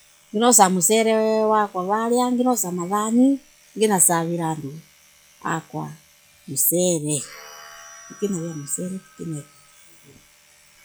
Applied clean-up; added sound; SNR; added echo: classical method log-MMSE.